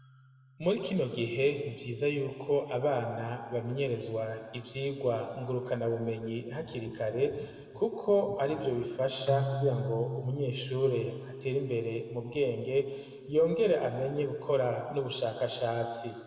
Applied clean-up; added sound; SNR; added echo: none; Keyboard (musical); 13 dB; reverberation time 1.9 s.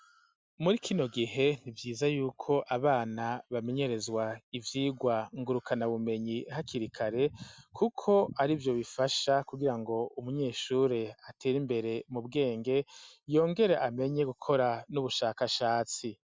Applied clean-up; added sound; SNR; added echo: none; none; none; none.